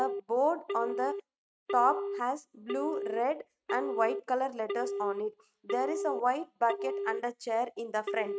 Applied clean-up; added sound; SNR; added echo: neural mask model RNNoise.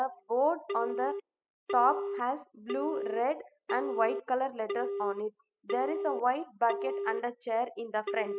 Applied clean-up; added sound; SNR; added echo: classical method spectral subtraction.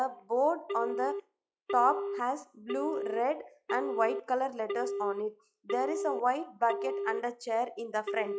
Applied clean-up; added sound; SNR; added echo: classical method log-MMSE.